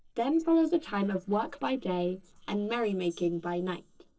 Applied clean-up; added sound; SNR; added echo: neural separator model SepFormer DNS4.